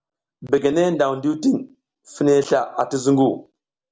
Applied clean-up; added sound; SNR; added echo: none; none; none; none.